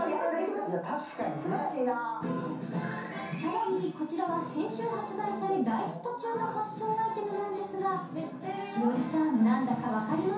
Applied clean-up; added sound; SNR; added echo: none; Guitar; 20 dB; reverberation time 0.6 s.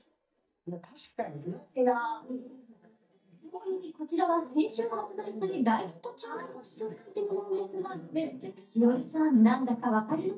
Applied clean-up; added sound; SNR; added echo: neural mask model DeepFilterNet 3.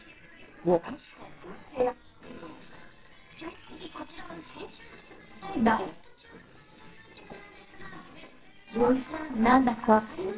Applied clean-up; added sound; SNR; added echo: neural separator model SepFormer WHAMR!.